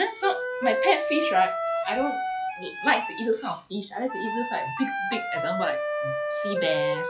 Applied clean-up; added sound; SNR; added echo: classical method log-MMSE.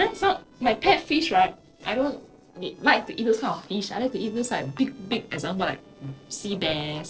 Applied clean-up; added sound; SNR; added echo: neural separator model SepFormer DNS4.